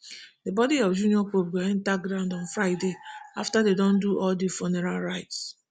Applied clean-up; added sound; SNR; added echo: none; none; none; none.